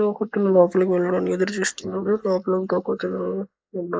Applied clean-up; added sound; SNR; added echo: neural mask model Resemble Enhance denoiser.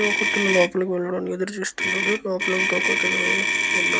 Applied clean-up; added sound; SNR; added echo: none; Motor vehicle (road); -2 dB; none.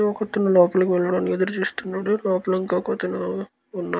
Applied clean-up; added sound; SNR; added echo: none; none; none; none.